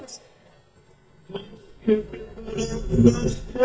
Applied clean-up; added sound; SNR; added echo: neural mask model DeepFilterNet 3.